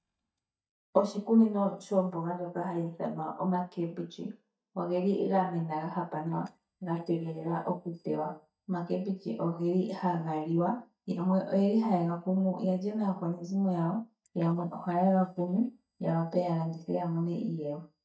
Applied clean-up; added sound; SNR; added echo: neural mask model DeepFilterNet 3.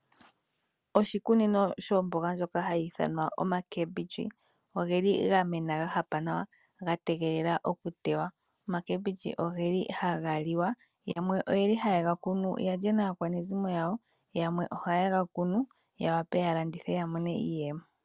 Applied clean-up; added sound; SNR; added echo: none; none; none; none.